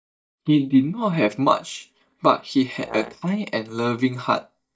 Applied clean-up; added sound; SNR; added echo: neural mask model DeepFilterNet 3.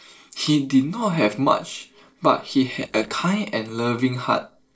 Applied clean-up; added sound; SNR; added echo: neural separator model SepFormer DNS4.